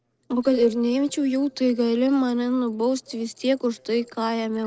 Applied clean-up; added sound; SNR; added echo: neural separator model SepFormer DNS4.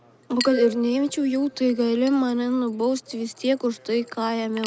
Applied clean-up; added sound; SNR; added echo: none; Keyboard (musical) + Chink, clink; 15 dB; none.